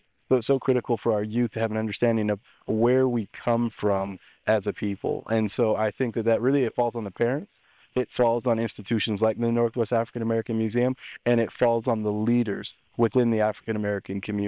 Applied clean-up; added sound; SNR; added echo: neural separator model SepFormer WHAM!.